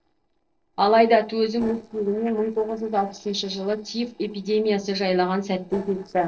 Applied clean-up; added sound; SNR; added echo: neural separator model SepFormer DNS4.